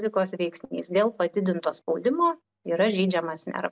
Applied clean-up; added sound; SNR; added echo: none; none; none; none.